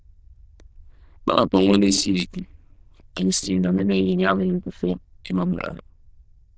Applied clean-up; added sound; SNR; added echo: neural diffusion model UNIVERSE++.